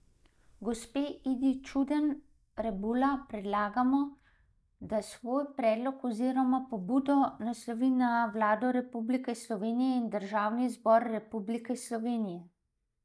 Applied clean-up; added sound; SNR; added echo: neural mask model DeepFilterNet 3.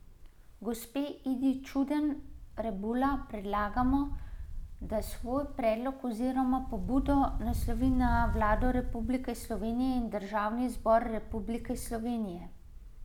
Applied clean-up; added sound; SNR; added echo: none; Wind; 6 dB; none.